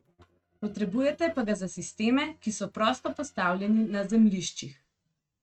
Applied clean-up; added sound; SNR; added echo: neural mask model RNNoise.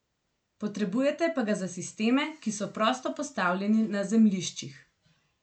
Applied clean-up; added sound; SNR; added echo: none; none; none; none.